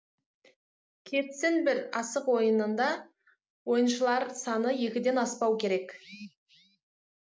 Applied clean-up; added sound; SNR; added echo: none; none; none; none.